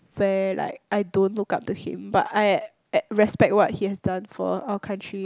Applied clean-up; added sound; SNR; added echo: none; none; none; none.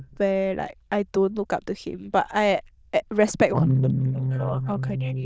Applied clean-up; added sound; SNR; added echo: neural diffusion model UNIVERSE++.